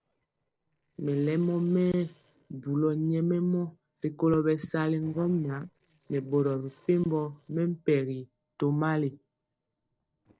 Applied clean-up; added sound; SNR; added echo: neural separator model SepFormer DNS4.